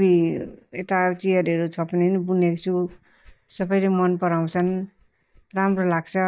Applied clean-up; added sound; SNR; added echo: neural mask model DeepFilterNet 3.